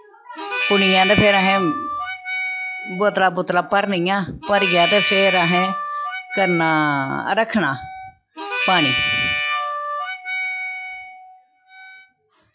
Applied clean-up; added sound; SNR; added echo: classical method log-MMSE.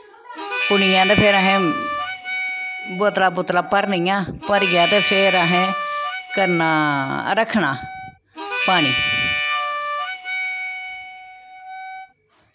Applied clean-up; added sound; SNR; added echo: none; Harmonica; 3 dB; none.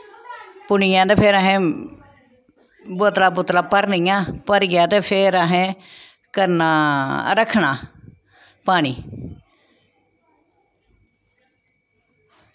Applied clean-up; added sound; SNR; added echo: none; none; none; none.